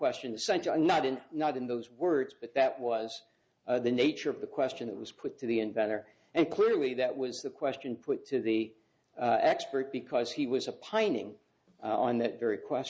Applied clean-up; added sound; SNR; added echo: none; none; none; none.